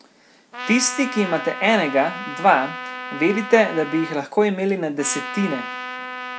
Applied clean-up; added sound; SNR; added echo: none; Trumpet; 11 dB; none.